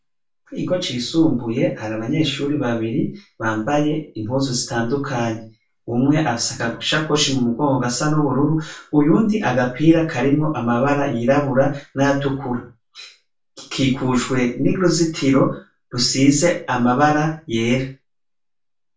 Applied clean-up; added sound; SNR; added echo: none; none; none; reverberation time 0.3 s.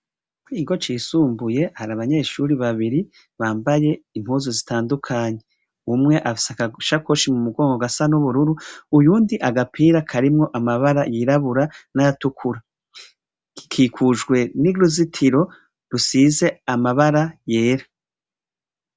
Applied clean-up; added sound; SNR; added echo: none; none; none; none.